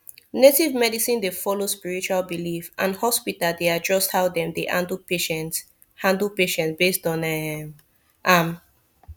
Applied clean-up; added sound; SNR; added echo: none; none; none; none.